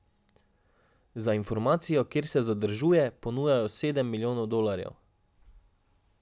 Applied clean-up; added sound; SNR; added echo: none; none; none; none.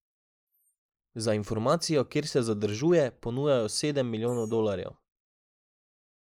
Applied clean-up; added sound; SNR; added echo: neural mask model Resemble Enhance denoiser.